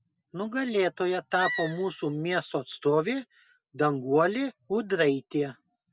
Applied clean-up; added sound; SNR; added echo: none; Animal; 10 dB; none.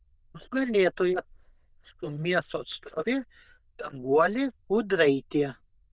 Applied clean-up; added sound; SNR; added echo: neural diffusion model UNIVERSE++.